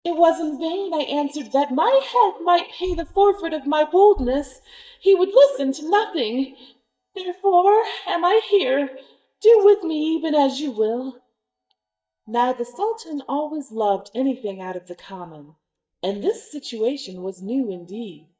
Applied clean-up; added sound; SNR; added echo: neural mask model DeepFilterNet 3.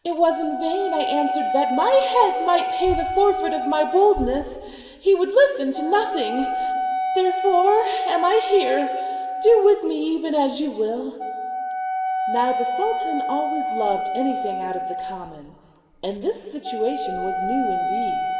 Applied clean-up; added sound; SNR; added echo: none; Wind instrument, woodwind instrument; 4 dB; reverberation time 1.6 s.